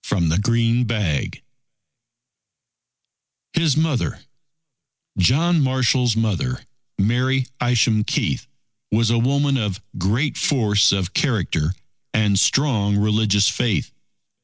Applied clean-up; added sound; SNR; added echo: none; none; none; none.